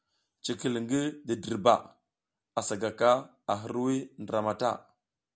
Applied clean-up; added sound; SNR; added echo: none; none; none; none.